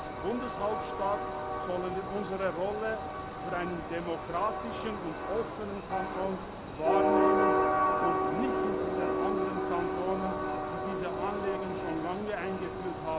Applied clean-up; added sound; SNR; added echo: none; Train; -4 dB; none.